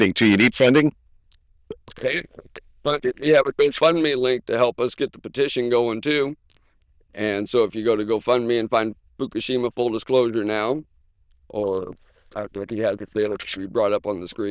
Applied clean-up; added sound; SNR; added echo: neural diffusion model UNIVERSE++.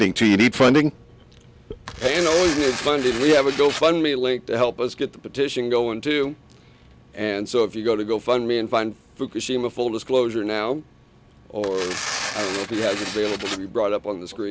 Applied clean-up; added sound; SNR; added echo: none; Tearing; 8 dB; none.